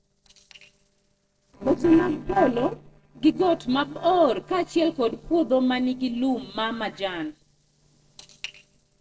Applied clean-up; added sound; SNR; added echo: neural separator model SepFormer DNS4.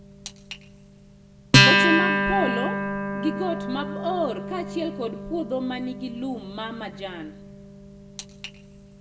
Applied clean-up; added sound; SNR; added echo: none; Acoustic guitar; -4 dB; reverberation time 1.3 s.